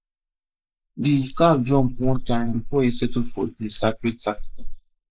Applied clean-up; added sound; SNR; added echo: neural mask model Resemble Enhance denoiser.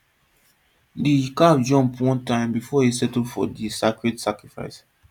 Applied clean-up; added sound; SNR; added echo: none; none; none; none.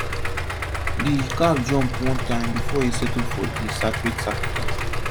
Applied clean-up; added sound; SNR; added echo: none; Idling + Computer keyboard; -2 dB; none.